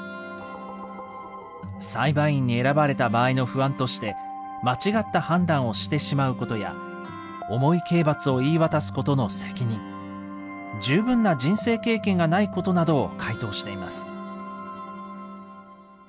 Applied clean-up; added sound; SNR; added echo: none; none; none; none.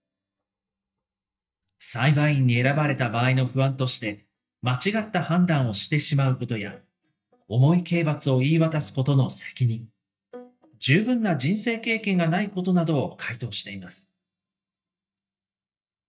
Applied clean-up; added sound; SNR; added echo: neural mask model DeepFilterNet 3.